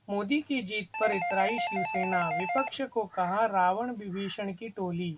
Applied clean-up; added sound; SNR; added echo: none; Doorbell; 3 dB; none.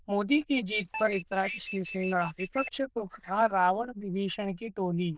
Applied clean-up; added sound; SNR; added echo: neural diffusion model UNIVERSE++.